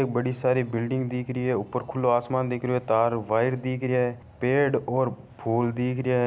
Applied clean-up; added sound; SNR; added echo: none; none; none; none.